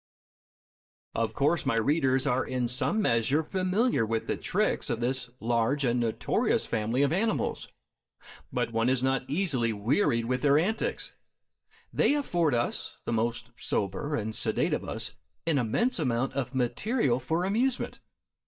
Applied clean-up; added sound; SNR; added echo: neural mask model DeepFilterNet 3.